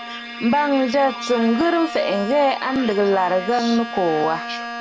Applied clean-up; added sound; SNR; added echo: none; Bowed string instrument; 11 dB; none.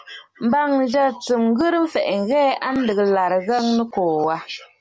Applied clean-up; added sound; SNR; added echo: none; none; none; none.